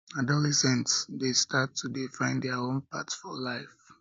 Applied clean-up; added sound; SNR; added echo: none; none; none; none.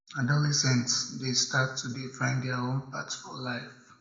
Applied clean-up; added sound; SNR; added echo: none; none; none; reverberation time 0.8 s.